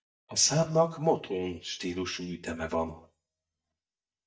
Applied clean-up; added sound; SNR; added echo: neural mask model DeepFilterNet 3.